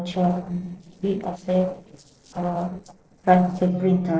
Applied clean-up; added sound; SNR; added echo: neural separator model SepFormer DNS4.